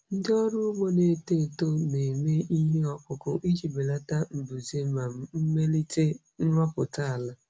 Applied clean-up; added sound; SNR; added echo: none; none; none; none.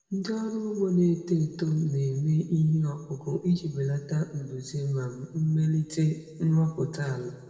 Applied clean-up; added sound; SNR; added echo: none; none; none; reverberation time 1.8 s.